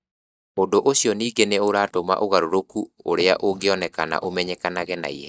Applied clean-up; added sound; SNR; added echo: neural mask model DeepFilterNet 3.